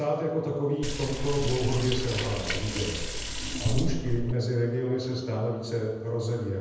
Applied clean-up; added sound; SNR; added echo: none; Liquid; 2 dB; reverberation time 1.0 s.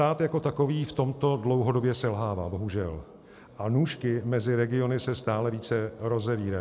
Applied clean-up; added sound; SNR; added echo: none; none; none; none.